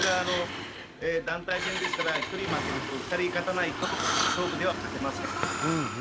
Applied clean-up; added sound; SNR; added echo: none; Breathing + Engine starting; 1 dB; none.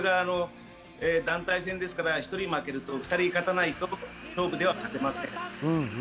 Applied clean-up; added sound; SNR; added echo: none; none; none; none.